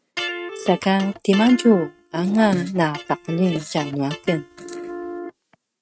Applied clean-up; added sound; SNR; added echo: neural mask model RNNoise.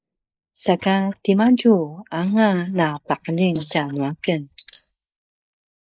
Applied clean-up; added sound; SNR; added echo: neural mask model Resemble Enhance denoiser.